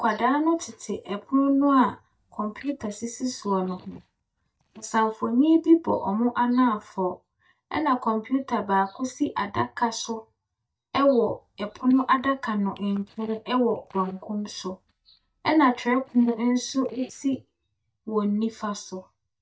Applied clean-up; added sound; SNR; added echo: neural mask model DeepFilterNet 3.